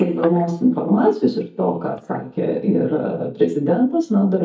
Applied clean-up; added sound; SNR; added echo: neural mask model DeepFilterNet 3.